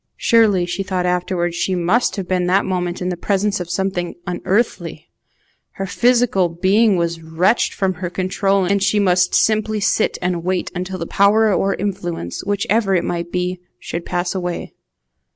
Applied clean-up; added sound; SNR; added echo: none; none; none; none.